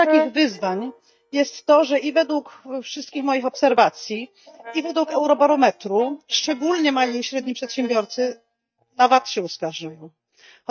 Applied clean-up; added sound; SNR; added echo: neural mask model DeepFilterNet 3.